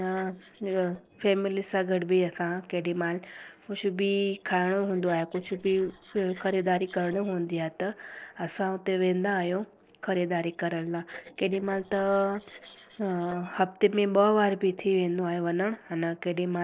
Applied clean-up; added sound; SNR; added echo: neural separator model SepFormer DNS4.